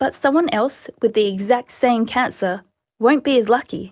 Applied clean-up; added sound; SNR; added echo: none; none; none; none.